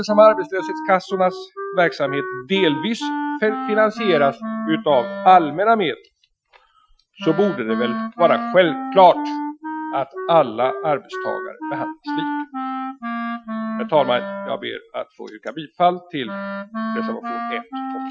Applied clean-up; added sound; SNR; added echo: classical method Wiener filter.